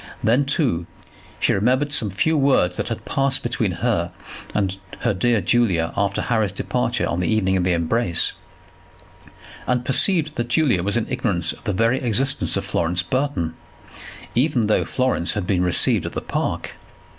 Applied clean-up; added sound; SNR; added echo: none; none; none; none.